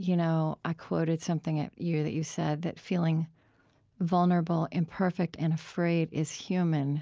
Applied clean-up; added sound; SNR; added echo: none; none; none; none.